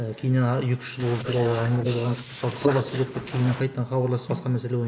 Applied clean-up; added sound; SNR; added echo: neural mask model Resemble Enhance denoiser.